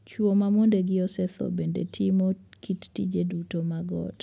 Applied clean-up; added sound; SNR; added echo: none; none; none; none.